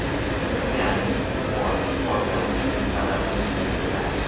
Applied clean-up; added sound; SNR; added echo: none; Train; -4 dB; reverberation time 1.3 s.